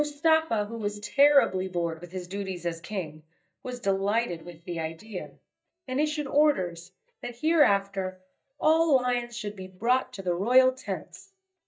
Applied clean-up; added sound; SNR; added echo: neural mask model DeepFilterNet 3.